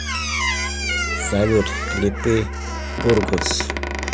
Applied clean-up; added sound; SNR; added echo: none; Squeak + Musical instrument; 1 dB; none.